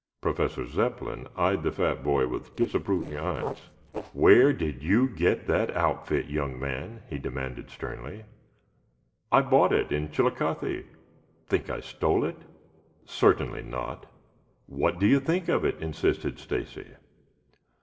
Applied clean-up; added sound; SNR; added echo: neural separator model SepFormer DNS4.